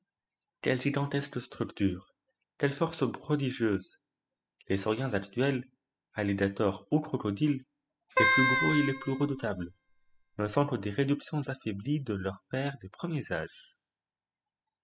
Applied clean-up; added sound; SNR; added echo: classical method spectral subtraction.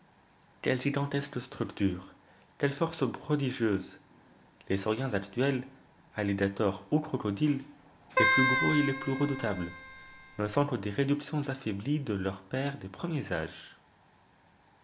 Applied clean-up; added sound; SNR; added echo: none; Keyboard (musical); -1 dB; none.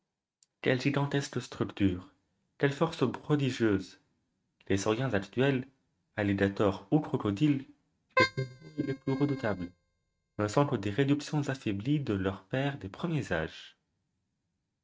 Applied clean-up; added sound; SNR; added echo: neural mask model RNNoise.